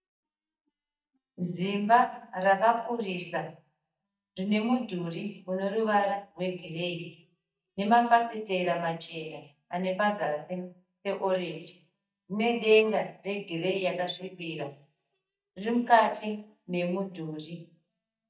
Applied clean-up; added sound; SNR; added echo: neural mask model DeepFilterNet 3.